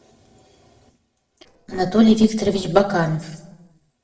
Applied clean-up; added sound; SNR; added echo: neural separator model SepFormer DNS4.